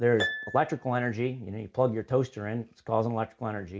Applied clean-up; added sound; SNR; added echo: none; Harp; 12 dB; none.